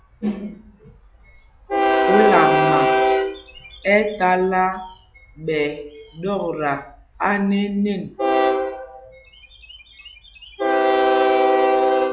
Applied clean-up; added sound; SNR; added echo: classical method log-MMSE.